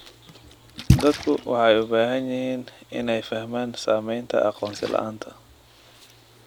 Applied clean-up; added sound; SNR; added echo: none; Splash, splatter; 6 dB; none.